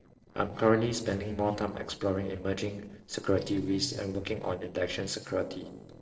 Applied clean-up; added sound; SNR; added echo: neural separator model SepFormer DNS4.